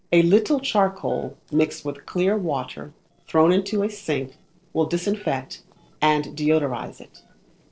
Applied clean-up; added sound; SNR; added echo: neural separator model SepFormer DNS4.